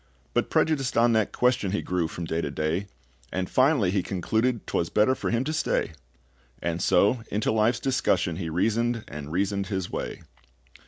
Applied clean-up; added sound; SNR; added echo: none; none; none; none.